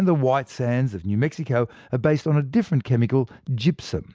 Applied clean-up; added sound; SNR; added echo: none; none; none; none.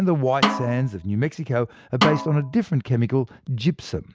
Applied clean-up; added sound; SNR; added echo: none; Snare drum; 4 dB; none.